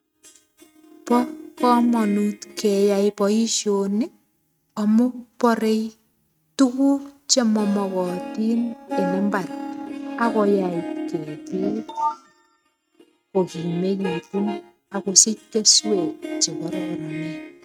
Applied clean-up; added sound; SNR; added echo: neural mask model RNNoise.